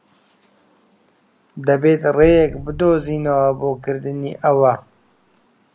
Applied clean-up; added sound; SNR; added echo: none; Boom; 17 dB; none.